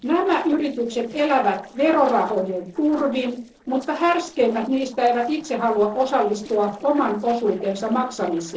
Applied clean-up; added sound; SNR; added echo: neural separator model SepFormer DNS4.